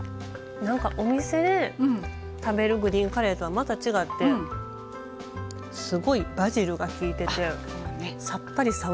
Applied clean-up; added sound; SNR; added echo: none; none; none; none.